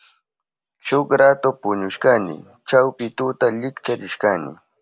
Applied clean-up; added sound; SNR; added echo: none; Tambourine; 15 dB; none.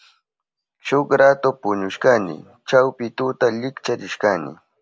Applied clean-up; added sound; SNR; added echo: none; none; none; none.